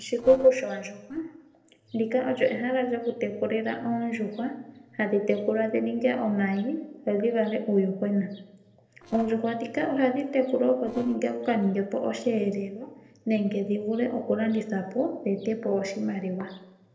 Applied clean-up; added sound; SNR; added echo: neural separator model SepFormer DNS4.